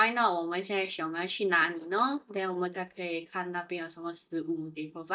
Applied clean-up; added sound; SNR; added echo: neural mask model DeepFilterNet 3.